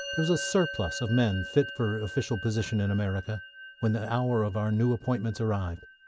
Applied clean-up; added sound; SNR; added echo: none; Musical instrument; 13 dB; none.